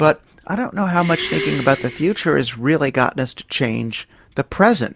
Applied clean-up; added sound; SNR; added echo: none; Breathing; 11 dB; none.